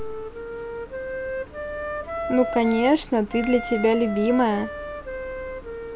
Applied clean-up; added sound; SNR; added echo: none; Wind instrument, woodwind instrument; 8 dB; none.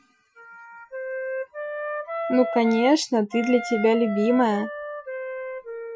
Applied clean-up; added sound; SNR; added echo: classical method Wiener filter.